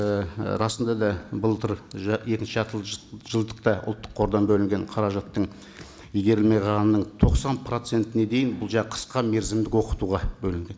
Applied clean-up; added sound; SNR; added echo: none; none; none; none.